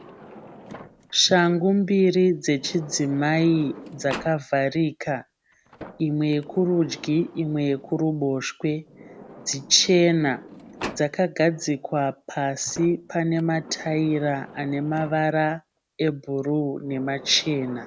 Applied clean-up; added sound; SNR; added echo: none; Sliding door; 19 dB; none.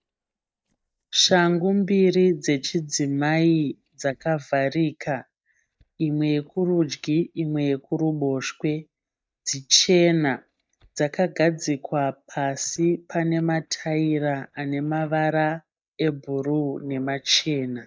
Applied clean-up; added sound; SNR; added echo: neural mask model DeepFilterNet 3.